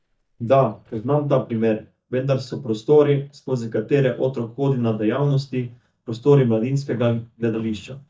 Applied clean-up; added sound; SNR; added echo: neural mask model DeepFilterNet 3.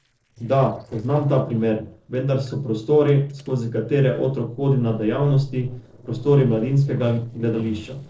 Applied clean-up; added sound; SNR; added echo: neural separator model SepFormer DNS4.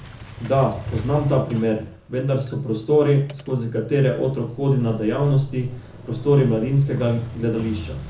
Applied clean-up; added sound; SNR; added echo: none; Motorcycle; 15 dB; reverberation time 0.6 s.